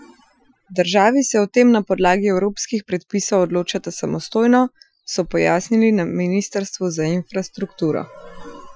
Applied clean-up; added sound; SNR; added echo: classical method Wiener filter.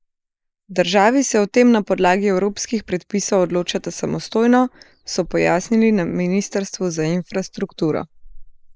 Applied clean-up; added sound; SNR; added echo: neural mask model Resemble Enhance denoiser.